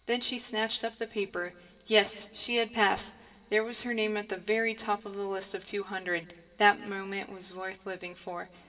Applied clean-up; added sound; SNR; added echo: none; none; none; reverberation time 1.4 s.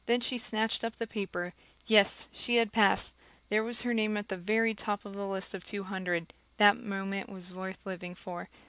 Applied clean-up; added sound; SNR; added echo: none; none; none; none.